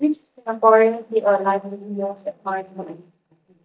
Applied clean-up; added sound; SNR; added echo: neural mask model DeepFilterNet 3.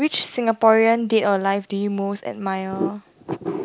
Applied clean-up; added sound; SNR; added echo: none; none; none; none.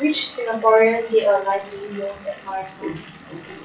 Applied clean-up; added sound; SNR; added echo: classical method WPE with log-MMSE.